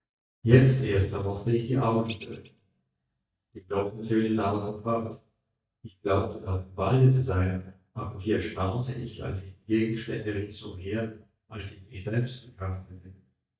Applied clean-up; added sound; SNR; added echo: neural mask model DeepFilterNet 3.